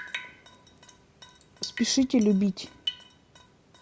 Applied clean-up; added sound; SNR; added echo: none; Drip; 12 dB; none.